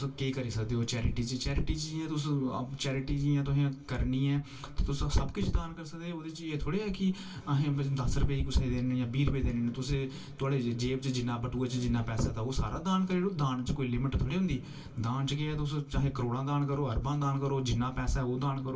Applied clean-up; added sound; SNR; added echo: none; none; none; reverberation time 0.2 s.